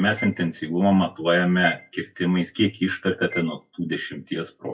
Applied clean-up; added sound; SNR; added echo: classical method WPE with log-MMSE.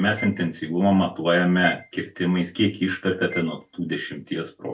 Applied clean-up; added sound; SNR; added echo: none; Bowed string instrument; 17 dB; reverberation time 0.2 s.